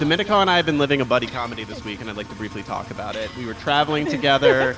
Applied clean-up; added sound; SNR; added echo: none; Engine; 17 dB; none.